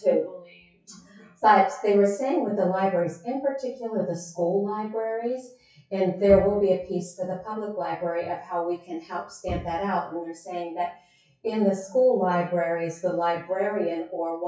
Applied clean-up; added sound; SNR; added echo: classical method WPE with log-MMSE.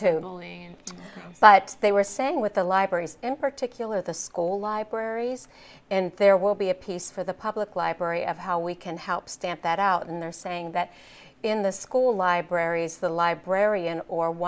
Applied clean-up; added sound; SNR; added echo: none; none; none; none.